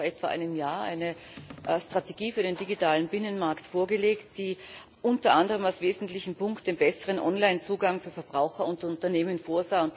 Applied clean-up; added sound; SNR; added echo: none; none; none; none.